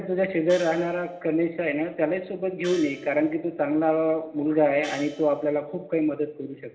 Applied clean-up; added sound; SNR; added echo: none; Gong; 18 dB; reverberation time 1.3 s.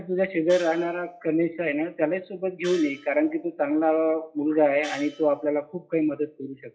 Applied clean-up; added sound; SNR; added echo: classical method WPE with log-MMSE.